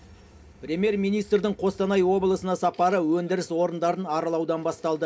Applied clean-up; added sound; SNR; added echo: none; none; none; reverberation time 0.3 s.